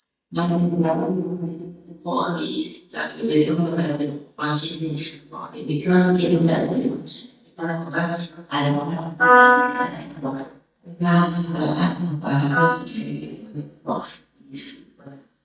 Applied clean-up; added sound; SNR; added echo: neural mask model DeepFilterNet 3.